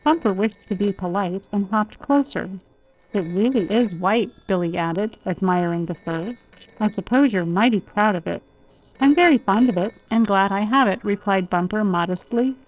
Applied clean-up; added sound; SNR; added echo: neural separator model SepFormer DNS4.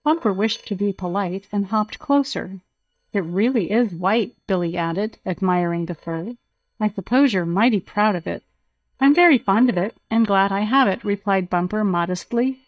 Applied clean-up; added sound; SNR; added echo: neural mask model DeepFilterNet 3.